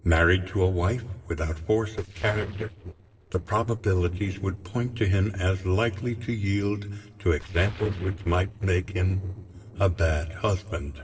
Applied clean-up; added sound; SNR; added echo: neural separator model SepFormer DNS4.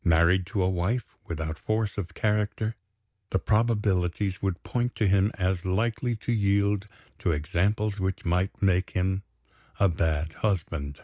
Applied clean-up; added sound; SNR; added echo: none; none; none; none.